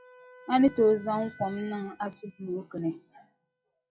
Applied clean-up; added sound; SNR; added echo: classical method log-MMSE.